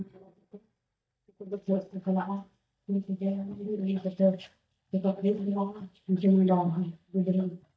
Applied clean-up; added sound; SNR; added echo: neural mask model DeepFilterNet 3.